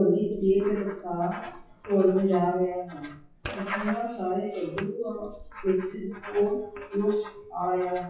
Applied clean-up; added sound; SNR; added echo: classical method WPE with log-MMSE.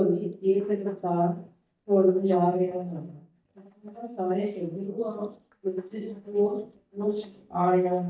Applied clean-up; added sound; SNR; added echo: neural mask model DeepFilterNet 3.